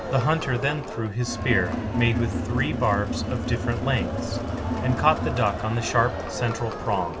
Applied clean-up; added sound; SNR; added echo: none; Crowd; 3 dB; none.